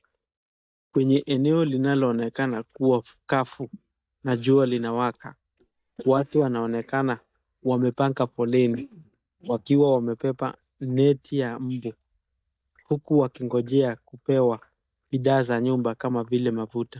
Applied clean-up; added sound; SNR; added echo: neural mask model DeepFilterNet 3.